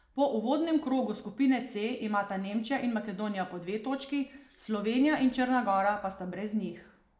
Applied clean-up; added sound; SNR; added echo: none; none; none; none.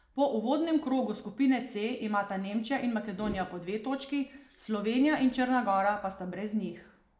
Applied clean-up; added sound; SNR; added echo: none; Whoosh, swoosh, swish; 17 dB; none.